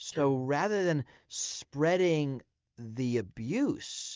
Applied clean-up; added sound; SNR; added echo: neural mask model DeepFilterNet 3.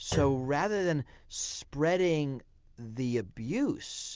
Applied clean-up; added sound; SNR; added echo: none; Thump, thud; 12 dB; none.